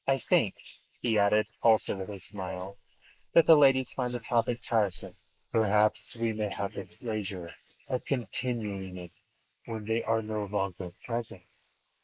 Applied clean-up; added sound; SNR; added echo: neural mask model Resemble Enhance denoiser.